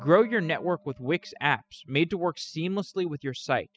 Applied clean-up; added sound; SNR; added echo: classical method spectral subtraction.